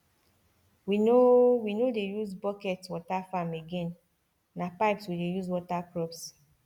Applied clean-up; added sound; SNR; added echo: none; none; none; none.